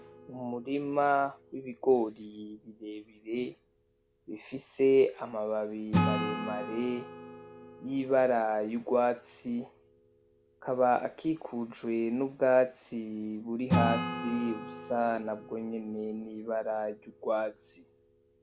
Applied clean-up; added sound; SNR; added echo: none; Acoustic guitar / Strum; 8 dB; none.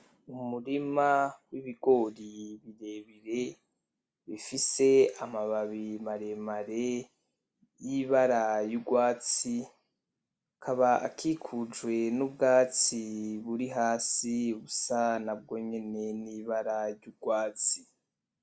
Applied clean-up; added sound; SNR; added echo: none; none; none; none.